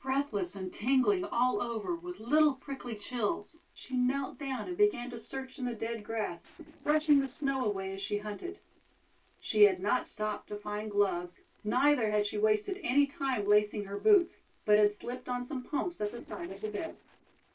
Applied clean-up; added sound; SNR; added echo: neural separator model SepFormer DNS4.